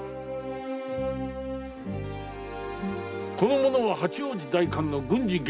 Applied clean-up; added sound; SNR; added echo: none; none; none; none.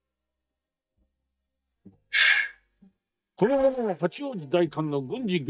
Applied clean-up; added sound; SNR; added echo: neural mask model DeepFilterNet 3.